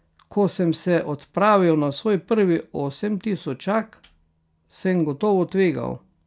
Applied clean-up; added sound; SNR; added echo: none; none; none; none.